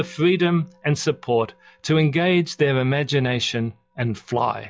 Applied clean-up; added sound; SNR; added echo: classical method log-MMSE.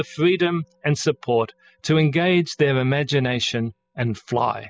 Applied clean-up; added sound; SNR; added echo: classical method spectral subtraction.